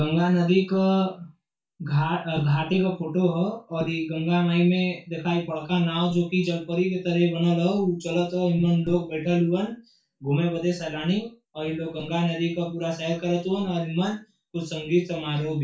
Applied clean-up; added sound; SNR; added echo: none; none; none; reverberation time 0.2 s.